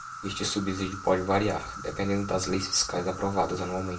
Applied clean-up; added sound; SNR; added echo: none; Insect; 12 dB; reverberation time 0.3 s.